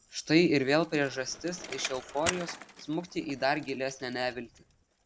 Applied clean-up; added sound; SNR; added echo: none; Bicycle; 13 dB; none.